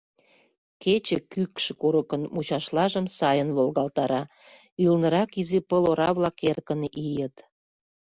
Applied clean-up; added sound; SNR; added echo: none; none; none; none.